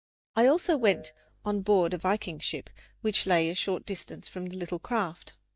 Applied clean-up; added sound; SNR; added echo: neural mask model DeepFilterNet 3.